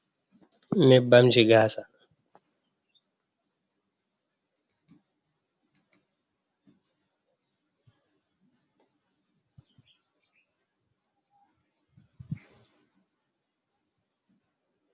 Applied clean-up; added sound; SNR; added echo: none; none; none; none.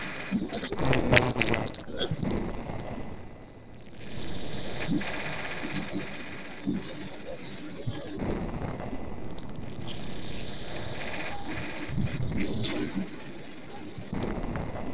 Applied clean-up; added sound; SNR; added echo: neural separator model SepFormer DNS4.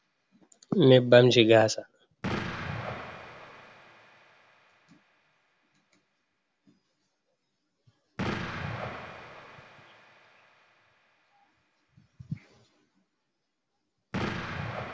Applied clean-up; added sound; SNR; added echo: none; Explosion; 11 dB; none.